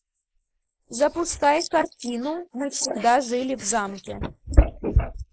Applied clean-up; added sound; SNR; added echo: neural mask model Resemble Enhance denoiser.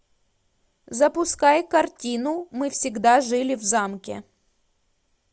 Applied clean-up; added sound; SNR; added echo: none; none; none; none.